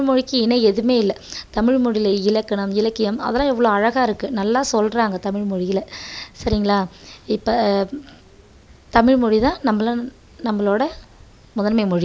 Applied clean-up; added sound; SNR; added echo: none; none; none; none.